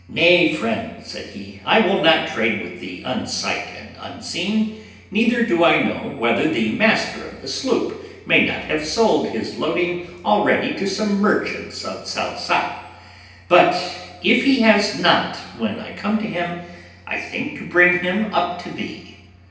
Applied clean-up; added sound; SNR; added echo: none; none; none; reverberation time 0.9 s.